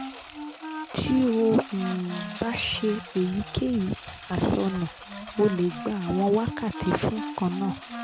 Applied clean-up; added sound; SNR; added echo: none; Wind instrument, woodwind instrument + Engine; 10 dB; none.